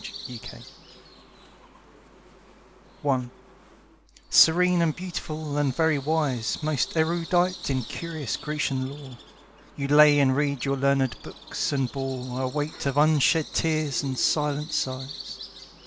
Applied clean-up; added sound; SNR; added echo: none; Bird vocalization, bird call, bird song; 17 dB; none.